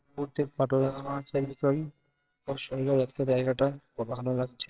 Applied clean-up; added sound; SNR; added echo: neural separator model SepFormer WHAMR!.